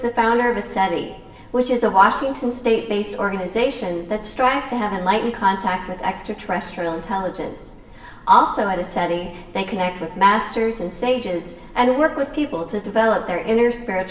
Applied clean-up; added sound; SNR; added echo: none; none; none; reverberation time 1.1 s.